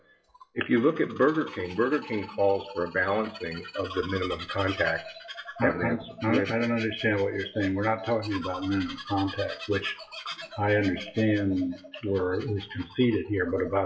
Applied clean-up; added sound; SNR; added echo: classical method WPE with log-MMSE.